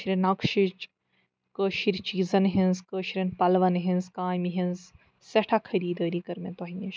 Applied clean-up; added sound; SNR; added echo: none; none; none; none.